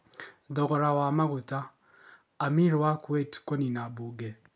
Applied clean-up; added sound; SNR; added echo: none; none; none; none.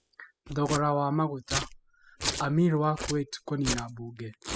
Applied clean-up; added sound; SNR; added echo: classical method spectral subtraction.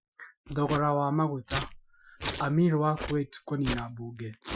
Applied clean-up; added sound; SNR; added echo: classical method Wiener filter.